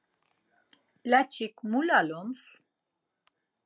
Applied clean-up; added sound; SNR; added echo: none; none; none; none.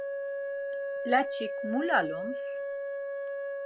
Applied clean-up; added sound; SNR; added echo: none; Wind instrument, woodwind instrument; 1 dB; none.